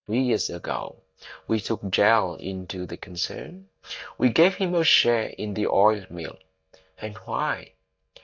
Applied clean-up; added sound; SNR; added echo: neural mask model DeepFilterNet 3.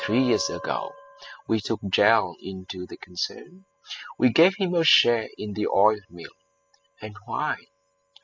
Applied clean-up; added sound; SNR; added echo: classical method spectral subtraction.